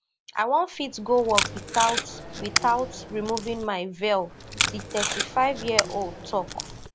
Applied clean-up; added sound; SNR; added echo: none; Packing tape, duct tape; 4 dB; none.